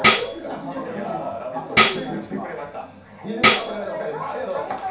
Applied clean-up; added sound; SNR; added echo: none; Tambourine; -5 dB; reverberation time 0.7 s.